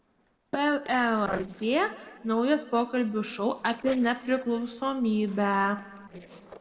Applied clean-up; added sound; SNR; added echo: neural separator model SepFormer DNS4.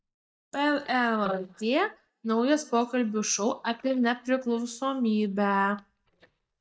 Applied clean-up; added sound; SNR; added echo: neural mask model DeepFilterNet 3.